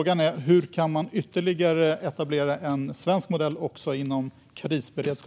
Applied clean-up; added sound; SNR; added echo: none; none; none; none.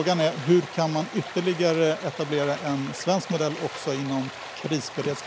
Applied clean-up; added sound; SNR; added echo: none; Stream; 12 dB; none.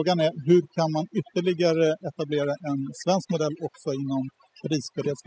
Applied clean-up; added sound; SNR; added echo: classical method spectral subtraction.